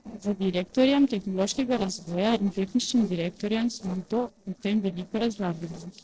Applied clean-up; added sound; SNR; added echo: neural separator model SepFormer DNS4.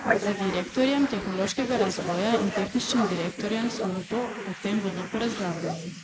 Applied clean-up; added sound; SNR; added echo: neural mask model Resemble Enhance denoiser.